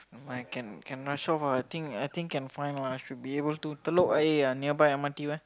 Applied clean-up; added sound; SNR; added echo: none; none; none; none.